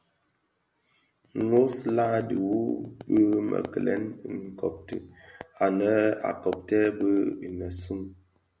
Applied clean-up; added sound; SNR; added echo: none; none; none; none.